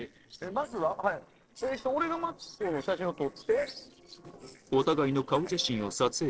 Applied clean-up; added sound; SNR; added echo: neural separator model SepFormer DNS4.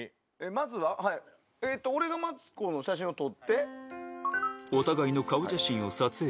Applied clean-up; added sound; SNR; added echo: none; none; none; none.